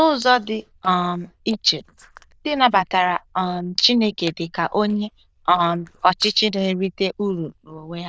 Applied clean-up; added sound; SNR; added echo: neural diffusion model UNIVERSE++.